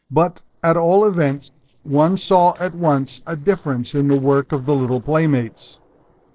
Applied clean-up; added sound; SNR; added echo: neural separator model SepFormer DNS4.